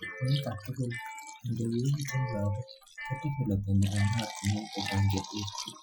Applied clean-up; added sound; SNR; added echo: classical method Wiener filter.